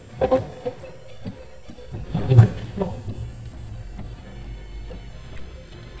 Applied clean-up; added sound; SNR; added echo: neural mask model DeepFilterNet 3.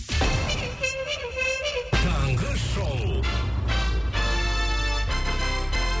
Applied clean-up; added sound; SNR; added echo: none; none; none; none.